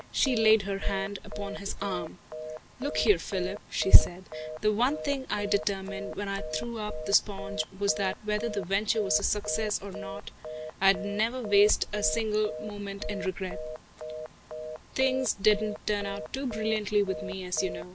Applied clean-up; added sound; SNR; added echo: none; Telephone; 11 dB; none.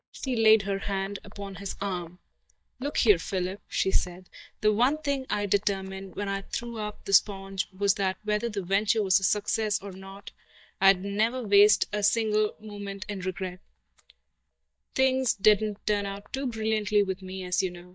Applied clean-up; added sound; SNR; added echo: neural mask model DeepFilterNet 3.